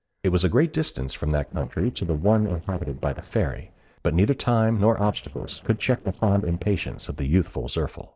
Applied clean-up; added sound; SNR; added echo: neural separator model SepFormer DNS4.